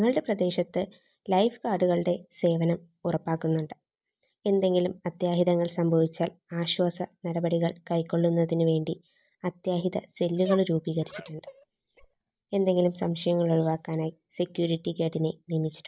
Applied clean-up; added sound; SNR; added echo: neural mask model DeepFilterNet 3.